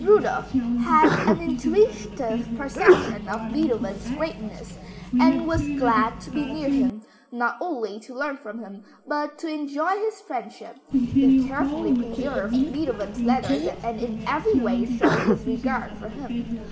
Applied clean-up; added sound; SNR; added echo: none; Sneeze; -1 dB; reverberation time 3.0 s.